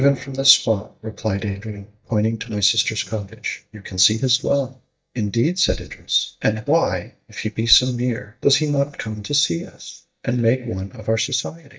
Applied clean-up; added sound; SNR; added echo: neural mask model DeepFilterNet 3.